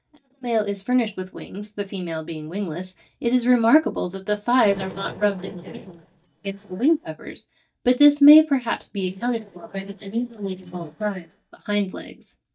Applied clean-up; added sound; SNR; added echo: neural mask model DeepFilterNet 3.